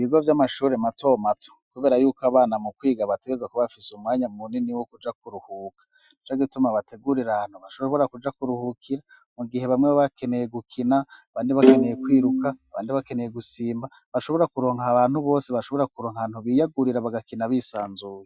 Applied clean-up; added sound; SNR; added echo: classical method Wiener filter.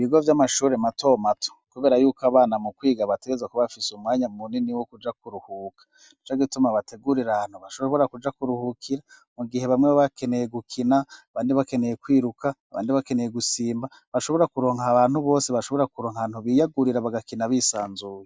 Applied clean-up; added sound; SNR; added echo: none; none; none; none.